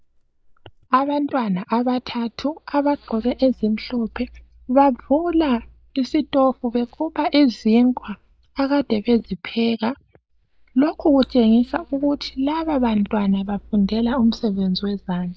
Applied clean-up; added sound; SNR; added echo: neural mask model DeepFilterNet 3.